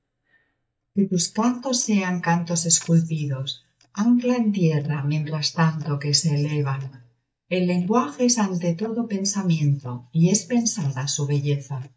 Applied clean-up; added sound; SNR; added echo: neural mask model DeepFilterNet 3.